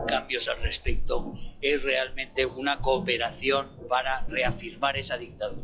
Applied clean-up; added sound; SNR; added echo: classical method log-MMSE.